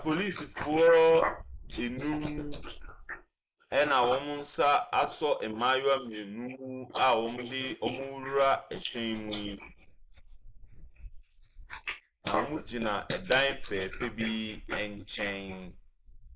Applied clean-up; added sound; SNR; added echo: neural mask model Resemble Enhance denoiser.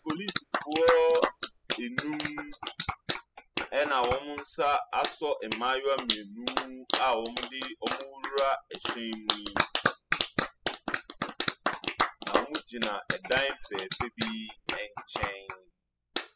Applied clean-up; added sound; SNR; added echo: classical method spectral subtraction.